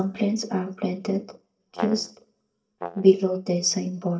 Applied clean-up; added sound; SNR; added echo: neural mask model DeepFilterNet 3.